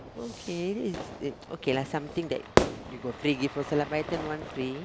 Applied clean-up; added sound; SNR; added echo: none; Fire / Fireworks; 2 dB; none.